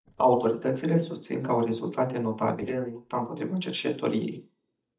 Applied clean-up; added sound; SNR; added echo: neural mask model DeepFilterNet 3.